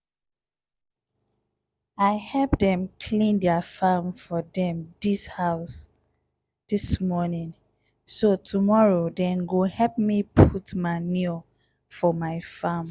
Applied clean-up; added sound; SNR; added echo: none; none; none; none.